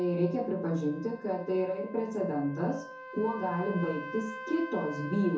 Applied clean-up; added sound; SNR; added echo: none; Trumpet; 13 dB; reverberation time 0.6 s.